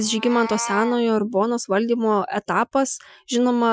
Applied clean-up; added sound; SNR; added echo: classical method Wiener filter.